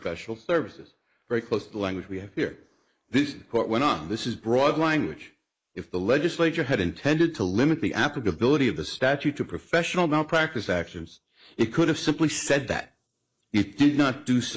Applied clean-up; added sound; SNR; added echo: neural mask model Resemble Enhance denoiser.